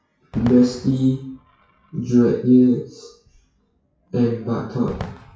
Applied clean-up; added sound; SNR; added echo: classical method WPE with log-MMSE.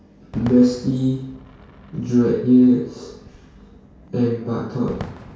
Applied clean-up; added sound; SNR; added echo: none; Fireworks; 19 dB; reverberation time 0.6 s.